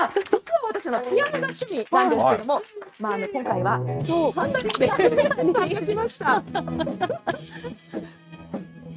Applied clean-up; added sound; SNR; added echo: neural mask model RNNoise.